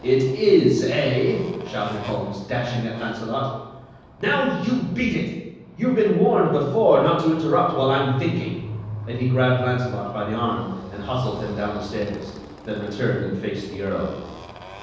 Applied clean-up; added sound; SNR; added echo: none; Motorcycle; 16 dB; reverberation time 1.1 s.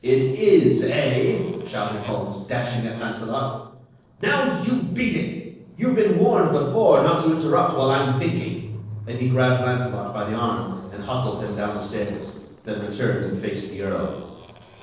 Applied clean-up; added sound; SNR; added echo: neural separator model SepFormer DNS4.